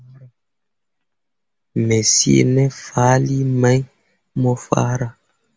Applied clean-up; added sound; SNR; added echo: none; none; none; none.